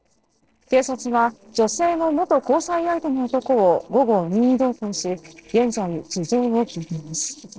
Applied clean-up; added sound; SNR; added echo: neural separator model SepFormer DNS4.